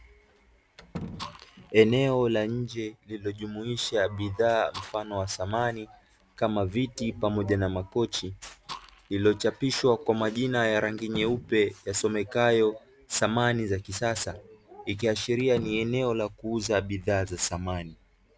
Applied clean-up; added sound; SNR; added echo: none; Slam + Fire; 17 dB; none.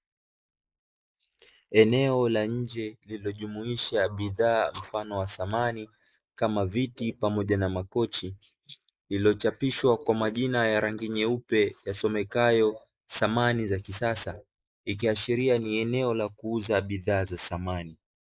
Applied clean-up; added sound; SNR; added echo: neural mask model Resemble Enhance denoiser.